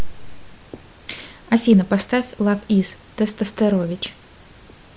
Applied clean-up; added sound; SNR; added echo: none; none; none; none.